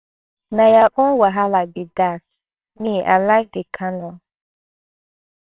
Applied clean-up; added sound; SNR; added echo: neural separator model SepFormer WHAMR!.